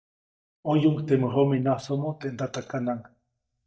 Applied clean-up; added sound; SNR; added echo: neural mask model DeepFilterNet 3.